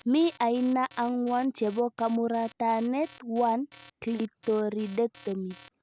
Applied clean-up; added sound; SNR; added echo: none; Alarm; 13 dB; none.